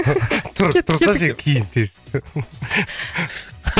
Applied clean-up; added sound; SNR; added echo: none; none; none; none.